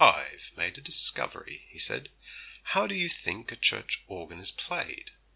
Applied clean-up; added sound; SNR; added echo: none; none; none; none.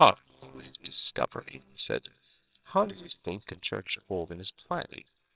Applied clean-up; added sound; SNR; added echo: neural separator model SepFormer WHAMR!.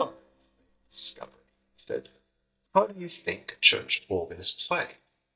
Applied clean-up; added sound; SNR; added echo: neural mask model DeepFilterNet 3.